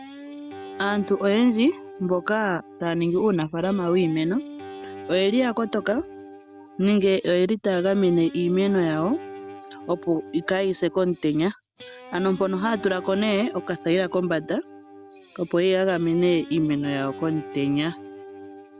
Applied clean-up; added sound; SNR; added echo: none; Guitar; 16 dB; none.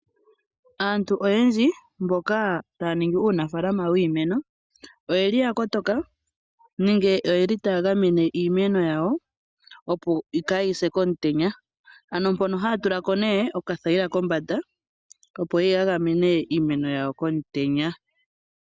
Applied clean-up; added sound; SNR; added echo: none; none; none; none.